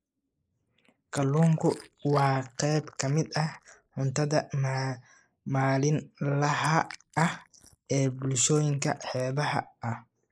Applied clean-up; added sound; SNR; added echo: neural mask model Resemble Enhance denoiser.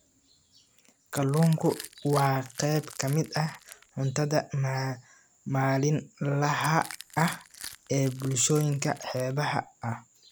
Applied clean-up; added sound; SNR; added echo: none; Crushing; 17 dB; none.